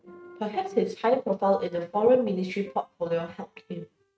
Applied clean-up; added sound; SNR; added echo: neural mask model RNNoise.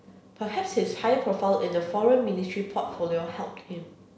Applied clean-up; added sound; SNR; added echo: none; none; none; none.